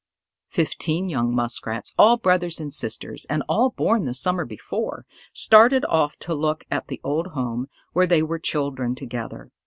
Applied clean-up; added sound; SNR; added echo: none; none; none; none.